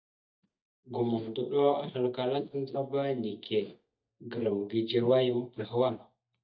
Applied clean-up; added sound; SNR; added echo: neural mask model DeepFilterNet 3.